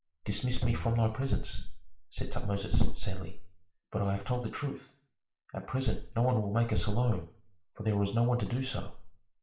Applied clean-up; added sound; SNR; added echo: none; Bowed string instrument; 12 dB; reverberation time 0.4 s.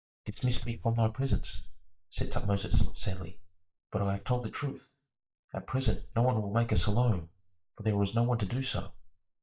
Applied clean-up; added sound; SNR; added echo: neural mask model DeepFilterNet 3.